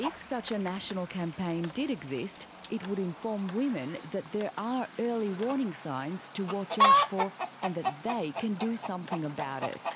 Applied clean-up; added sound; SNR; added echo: none; Chicken, rooster; 1 dB; none.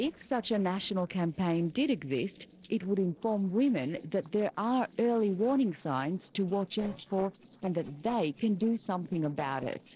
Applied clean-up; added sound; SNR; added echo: neural separator model SepFormer DNS4.